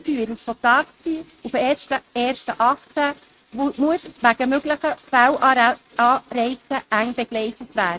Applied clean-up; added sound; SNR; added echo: neural mask model RNNoise.